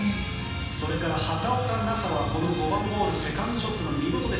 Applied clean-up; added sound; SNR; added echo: none; Motor vehicle (road); 20 dB; reverberation time 1.1 s.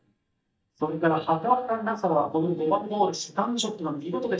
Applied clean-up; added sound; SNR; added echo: neural mask model DeepFilterNet 3.